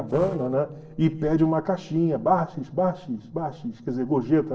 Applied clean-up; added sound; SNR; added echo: neural separator model SepFormer DNS4.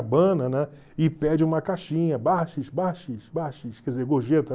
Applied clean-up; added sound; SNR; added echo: none; none; none; none.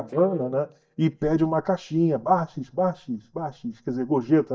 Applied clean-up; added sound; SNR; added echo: neural mask model DeepFilterNet 3.